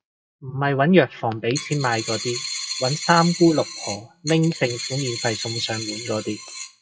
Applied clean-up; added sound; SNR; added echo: classical method WPE with log-MMSE.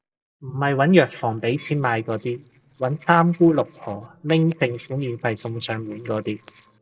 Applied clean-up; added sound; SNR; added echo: neural separator model SepFormer DNS4.